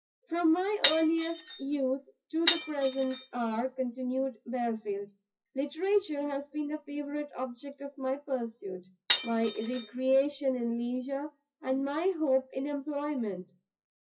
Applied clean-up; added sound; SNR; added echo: classical method WPE with log-MMSE.